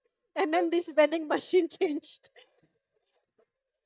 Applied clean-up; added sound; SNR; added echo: neural mask model DeepFilterNet 3.